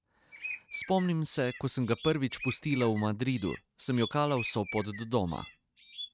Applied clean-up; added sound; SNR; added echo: neural mask model RNNoise.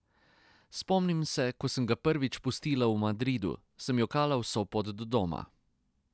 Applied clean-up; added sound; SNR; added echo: none; none; none; none.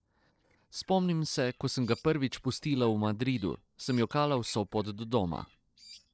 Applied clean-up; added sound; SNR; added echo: neural separator model SepFormer DNS4.